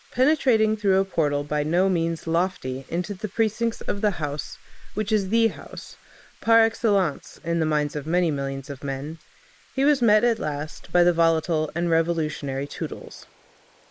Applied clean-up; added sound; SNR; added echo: neural mask model Resemble Enhance denoiser.